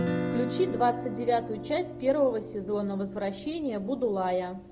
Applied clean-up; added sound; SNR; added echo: none; Guitar; 7 dB; none.